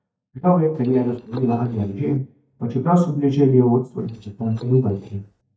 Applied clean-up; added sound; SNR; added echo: neural mask model DeepFilterNet 3.